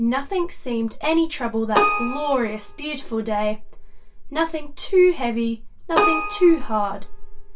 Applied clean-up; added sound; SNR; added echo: none; Keyboard (musical); 6 dB; reverberation time 0.2 s.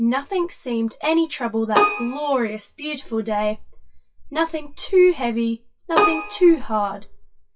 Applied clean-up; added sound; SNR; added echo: classical method WPE with log-MMSE.